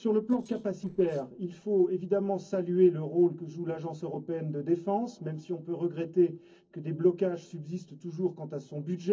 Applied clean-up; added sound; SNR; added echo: neural separator model SepFormer DNS4.